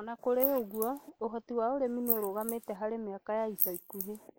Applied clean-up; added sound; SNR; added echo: neural mask model Resemble Enhance denoiser.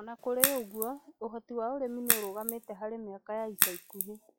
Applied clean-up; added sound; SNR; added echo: classical method log-MMSE.